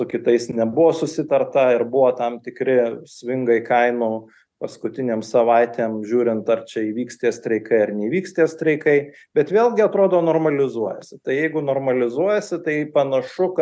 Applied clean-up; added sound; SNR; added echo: none; none; none; none.